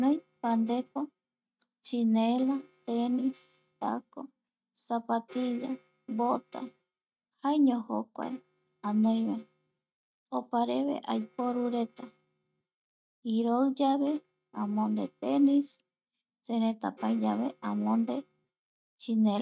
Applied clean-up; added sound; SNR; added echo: neural mask model RNNoise.